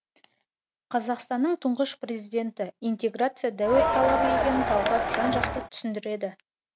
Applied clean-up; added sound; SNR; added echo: none; Crowd; -3 dB; none.